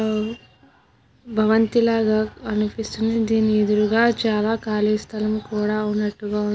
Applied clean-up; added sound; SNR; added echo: none; none; none; none.